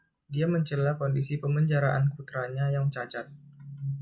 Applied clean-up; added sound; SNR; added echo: none; none; none; none.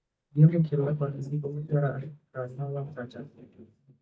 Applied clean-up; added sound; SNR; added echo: neural mask model DeepFilterNet 3.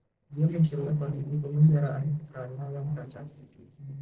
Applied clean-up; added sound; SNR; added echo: neural separator model SepFormer DNS4.